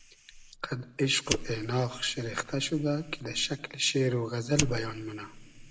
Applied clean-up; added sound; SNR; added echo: none; Fire; 9 dB; reverberation time 0.7 s.